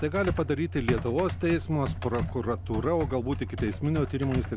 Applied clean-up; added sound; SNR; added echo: none; Computer keyboard; 5 dB; none.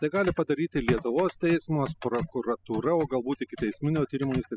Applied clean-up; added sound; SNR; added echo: classical method spectral subtraction.